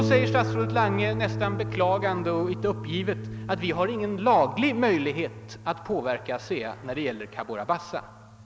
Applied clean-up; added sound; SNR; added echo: none; Harp; 6 dB; none.